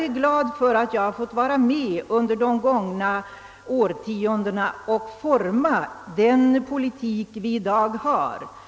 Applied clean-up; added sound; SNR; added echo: none; none; none; none.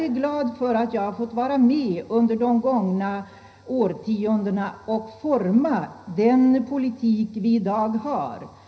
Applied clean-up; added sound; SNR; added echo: none; none; none; reverberation time 0.5 s.